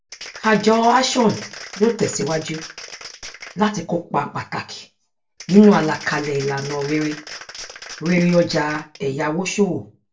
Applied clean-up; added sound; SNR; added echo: none; Applause; 15 dB; reverberation time 0.2 s.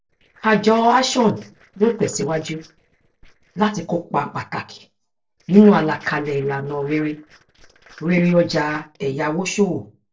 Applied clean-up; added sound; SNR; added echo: neural separator model SepFormer DNS4.